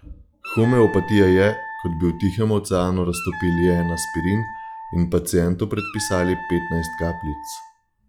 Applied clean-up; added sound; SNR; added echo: classical method log-MMSE.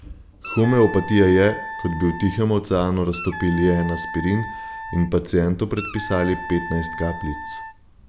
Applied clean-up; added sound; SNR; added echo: none; Wind instrument, woodwind instrument; 12 dB; none.